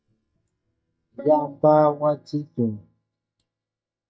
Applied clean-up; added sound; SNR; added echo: neural mask model DeepFilterNet 3.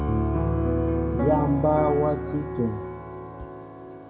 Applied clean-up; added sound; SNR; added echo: none; Piano; -1 dB; reverberation time 1.4 s.